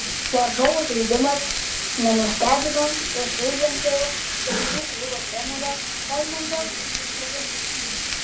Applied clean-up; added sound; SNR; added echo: none; Frying (food); 1 dB; reverberation time 0.3 s.